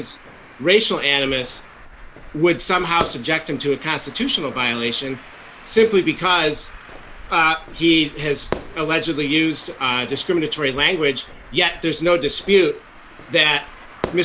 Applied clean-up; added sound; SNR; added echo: none; Fire / Fireworks + Traffic noise, roadway noise; 17 dB; none.